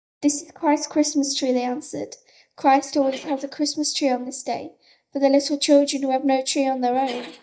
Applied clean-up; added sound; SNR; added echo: neural mask model DeepFilterNet 3.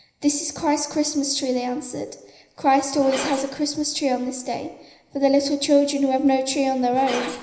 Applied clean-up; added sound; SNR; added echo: none; Glass; 17 dB; reverberation time 0.9 s.